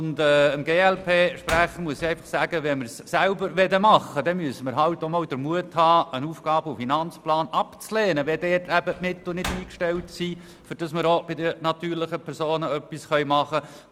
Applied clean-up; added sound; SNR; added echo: none; Slam; 16 dB; none.